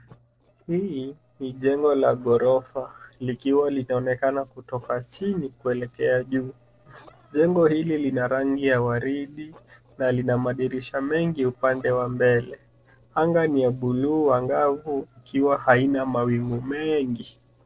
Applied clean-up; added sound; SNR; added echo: neural separator model SepFormer DNS4.